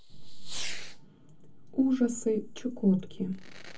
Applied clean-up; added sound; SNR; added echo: none; Fireworks; 17 dB; reverberation time 0.3 s.